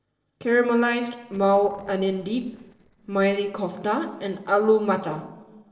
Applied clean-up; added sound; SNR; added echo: neural separator model SepFormer DNS4.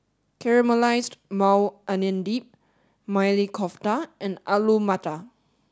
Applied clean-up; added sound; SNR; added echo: none; none; none; none.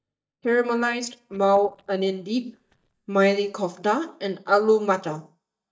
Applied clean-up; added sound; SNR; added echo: neural mask model DeepFilterNet 3.